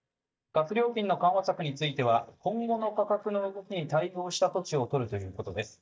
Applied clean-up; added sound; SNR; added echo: neural mask model DeepFilterNet 3.